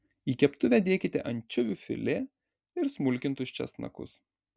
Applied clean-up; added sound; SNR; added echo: none; none; none; none.